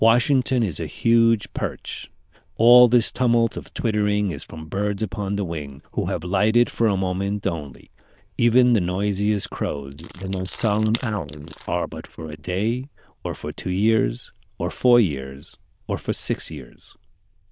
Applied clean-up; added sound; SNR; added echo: neural diffusion model UNIVERSE++.